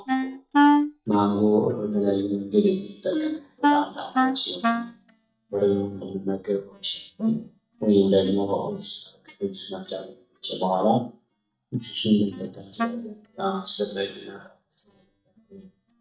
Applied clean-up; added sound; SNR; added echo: neural mask model DeepFilterNet 3.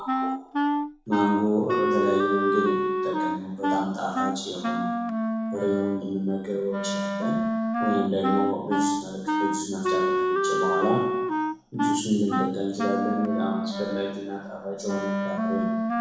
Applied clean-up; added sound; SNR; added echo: none; Wind instrument, woodwind instrument; -2 dB; reverberation time 1.0 s.